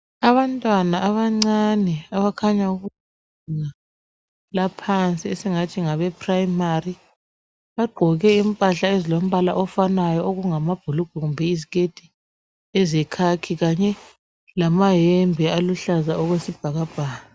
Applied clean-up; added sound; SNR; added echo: none; none; none; none.